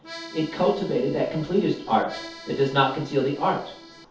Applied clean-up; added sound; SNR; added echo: none; Accordion; 18 dB; reverberation time 0.5 s.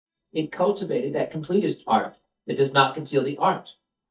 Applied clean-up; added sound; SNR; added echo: neural mask model DeepFilterNet 3.